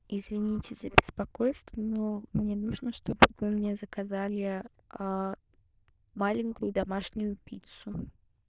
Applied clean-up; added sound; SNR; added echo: neural diffusion model UNIVERSE++.